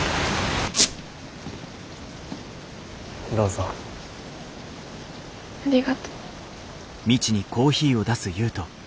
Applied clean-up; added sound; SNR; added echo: none; Squeak; -3 dB; none.